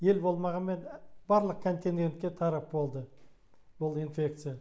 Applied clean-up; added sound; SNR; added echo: none; none; none; none.